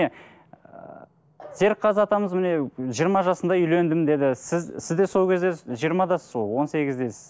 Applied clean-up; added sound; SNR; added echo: none; none; none; none.